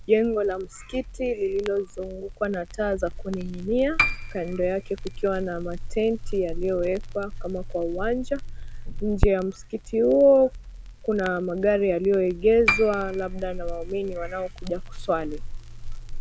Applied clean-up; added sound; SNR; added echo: none; Piano + Crackle; 6 dB; none.